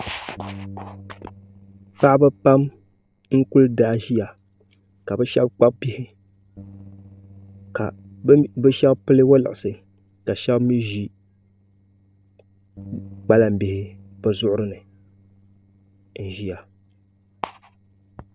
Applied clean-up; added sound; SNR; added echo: neural separator model SepFormer DNS4.